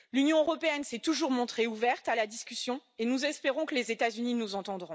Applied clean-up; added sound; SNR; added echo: none; none; none; none.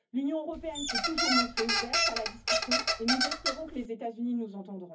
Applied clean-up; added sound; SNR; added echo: none; Squeak; -5 dB; reverberation time 0.3 s.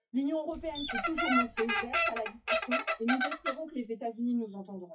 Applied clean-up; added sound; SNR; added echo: classical method WPE with log-MMSE.